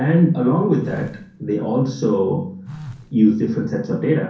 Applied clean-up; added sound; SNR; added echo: none; Telephone; 20 dB; reverberation time 0.6 s.